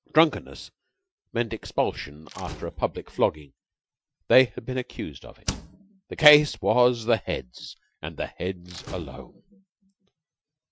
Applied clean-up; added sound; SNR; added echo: classical method Wiener filter.